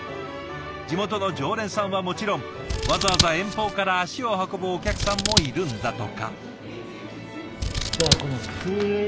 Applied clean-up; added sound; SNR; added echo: none; Scissors; 0 dB; none.